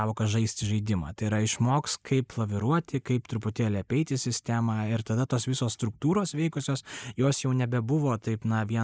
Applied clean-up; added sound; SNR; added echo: neural mask model Resemble Enhance denoiser.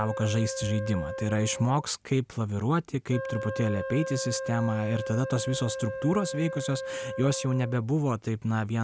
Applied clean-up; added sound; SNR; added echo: none; Wind instrument, woodwind instrument; 8 dB; none.